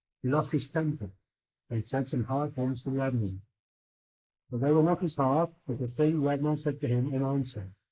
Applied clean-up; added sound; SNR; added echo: neural mask model Resemble Enhance denoiser.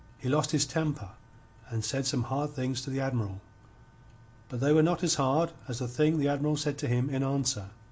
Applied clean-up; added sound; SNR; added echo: none; none; none; none.